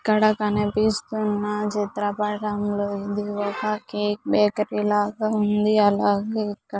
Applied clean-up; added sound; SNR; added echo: none; none; none; none.